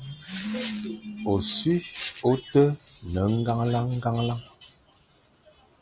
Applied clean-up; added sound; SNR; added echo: none; none; none; none.